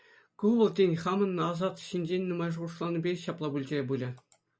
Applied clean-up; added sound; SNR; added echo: none; none; none; none.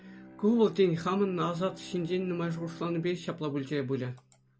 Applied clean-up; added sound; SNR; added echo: none; Bowed string instrument; 19 dB; none.